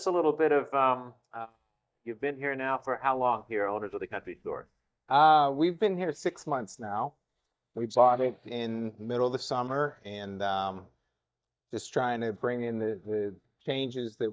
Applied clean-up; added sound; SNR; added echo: neural mask model DeepFilterNet 3.